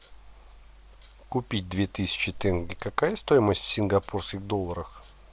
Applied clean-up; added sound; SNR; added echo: none; none; none; none.